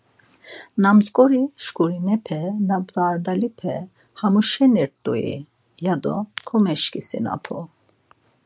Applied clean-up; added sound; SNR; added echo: none; none; none; none.